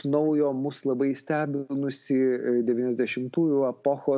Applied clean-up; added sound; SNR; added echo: none; none; none; none.